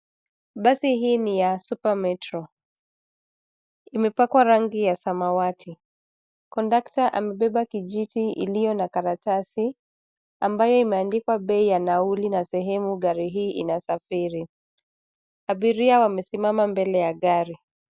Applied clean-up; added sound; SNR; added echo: none; none; none; none.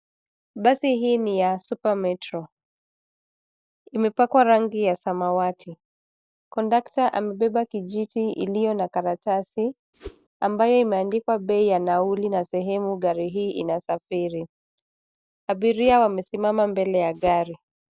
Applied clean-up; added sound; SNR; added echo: neural separator model SepFormer DNS4.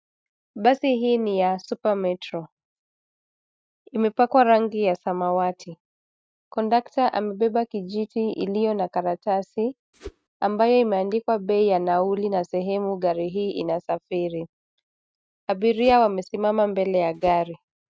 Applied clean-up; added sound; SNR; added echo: neural mask model RNNoise.